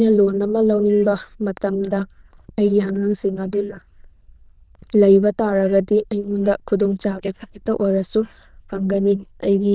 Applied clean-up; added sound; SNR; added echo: neural diffusion model UNIVERSE++.